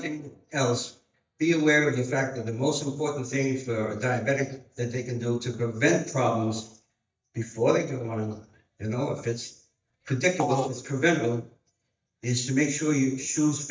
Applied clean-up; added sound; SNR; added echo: neural mask model DeepFilterNet 3.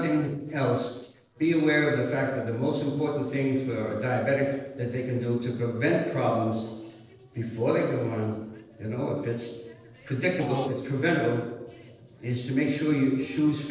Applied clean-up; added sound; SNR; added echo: neural separator model SepFormer DNS4.